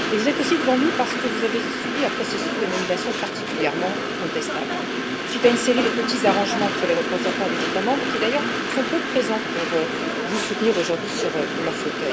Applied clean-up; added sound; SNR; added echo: none; Train; 1 dB; reverberation time 1.8 s.